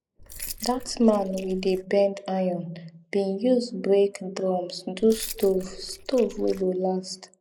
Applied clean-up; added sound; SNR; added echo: neural mask model Resemble Enhance denoiser.